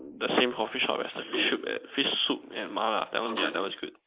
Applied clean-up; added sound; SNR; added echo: neural mask model Resemble Enhance denoiser.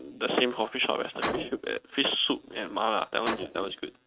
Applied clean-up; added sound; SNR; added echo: neural mask model RNNoise.